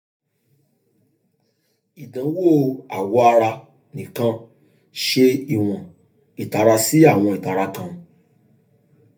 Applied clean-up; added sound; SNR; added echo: none; none; none; reverberation time 0.3 s.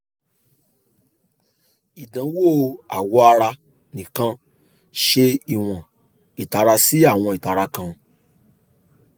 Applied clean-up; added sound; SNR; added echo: none; none; none; none.